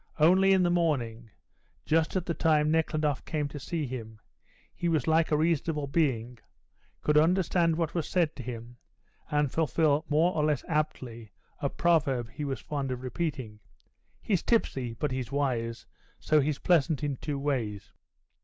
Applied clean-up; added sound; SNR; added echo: none; none; none; none.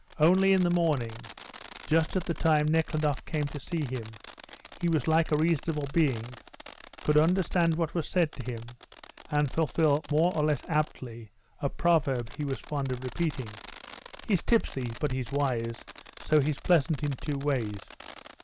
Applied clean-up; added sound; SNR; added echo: none; Fireworks; 16 dB; none.